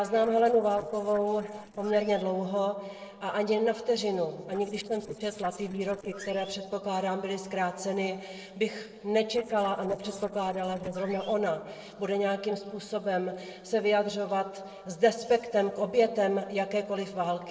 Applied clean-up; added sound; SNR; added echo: neural separator model SepFormer DNS4.